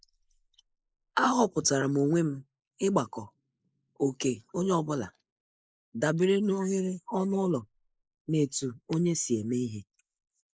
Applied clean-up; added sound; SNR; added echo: neural mask model Resemble Enhance denoiser.